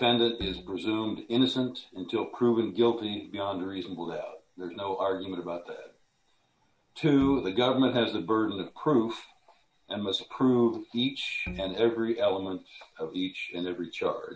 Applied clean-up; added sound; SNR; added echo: none; Bowed string instrument; 15 dB; none.